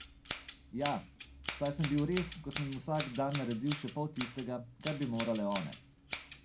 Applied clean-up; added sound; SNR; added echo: none; Scissors; -5 dB; reverberation time 0.2 s.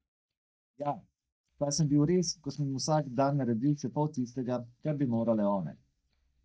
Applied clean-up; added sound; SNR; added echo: neural mask model DeepFilterNet 3.